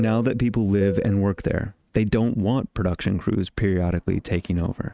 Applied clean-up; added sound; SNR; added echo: neural mask model RNNoise.